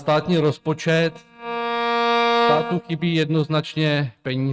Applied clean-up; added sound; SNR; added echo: neural mask model RNNoise.